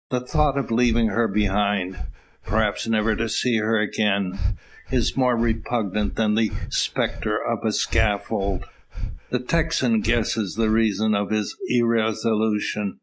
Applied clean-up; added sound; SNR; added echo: neural mask model DeepFilterNet 3.